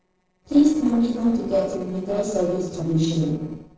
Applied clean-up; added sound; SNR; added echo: neural separator model SepFormer DNS4.